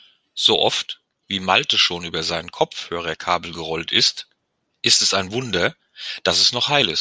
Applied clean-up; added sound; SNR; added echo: none; none; none; none.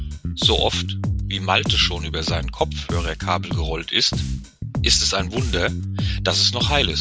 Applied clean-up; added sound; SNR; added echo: none; Bass guitar; 2 dB; none.